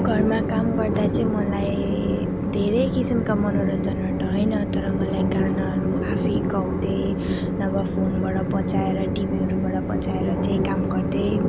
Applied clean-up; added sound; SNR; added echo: none; Train; -3 dB; none.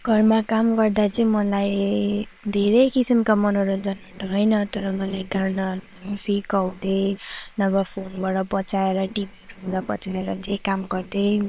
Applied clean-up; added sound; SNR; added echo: neural separator model SepFormer WHAM!.